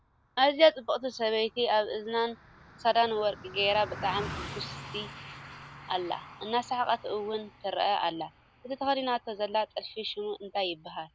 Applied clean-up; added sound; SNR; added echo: none; Car passing by; 16 dB; none.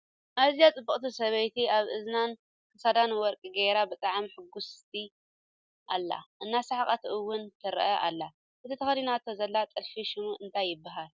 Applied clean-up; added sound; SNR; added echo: none; none; none; none.